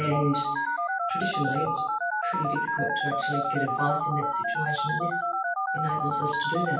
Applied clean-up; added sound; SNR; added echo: classical method WPE with log-MMSE.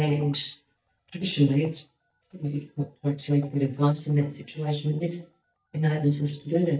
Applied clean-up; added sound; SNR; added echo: neural mask model DeepFilterNet 3.